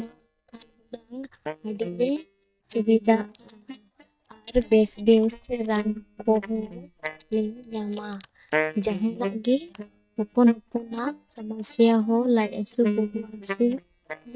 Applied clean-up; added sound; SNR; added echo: neural mask model DeepFilterNet 3.